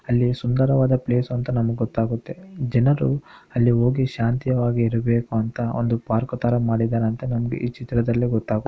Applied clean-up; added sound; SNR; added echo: none; none; none; none.